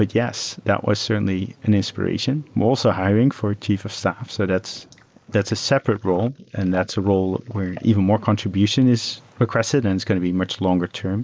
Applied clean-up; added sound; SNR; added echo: neural mask model Resemble Enhance denoiser.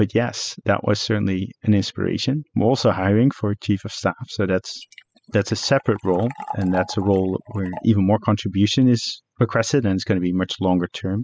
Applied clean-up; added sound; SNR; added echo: classical method spectral subtraction.